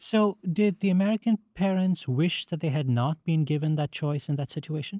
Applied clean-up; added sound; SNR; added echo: none; none; none; none.